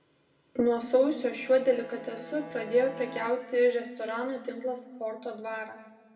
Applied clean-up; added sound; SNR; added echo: none; Bowed string instrument; 16 dB; reverberation time 1.4 s.